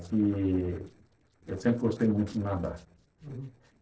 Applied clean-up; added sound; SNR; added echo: neural separator model SepFormer DNS4.